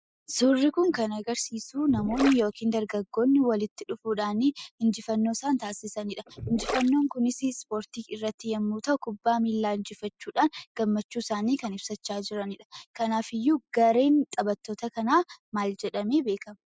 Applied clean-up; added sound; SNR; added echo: classical method spectral subtraction.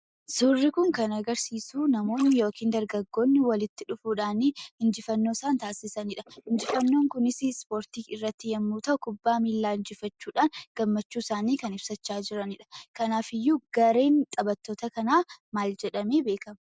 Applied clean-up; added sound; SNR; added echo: neural mask model Resemble Enhance denoiser.